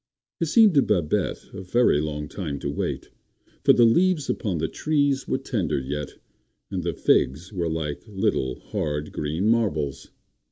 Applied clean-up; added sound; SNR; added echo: none; none; none; none.